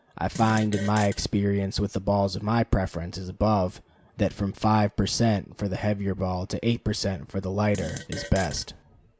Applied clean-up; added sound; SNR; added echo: none; Fart; 13 dB; none.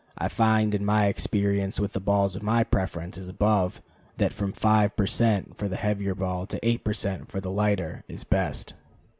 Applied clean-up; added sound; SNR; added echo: none; none; none; none.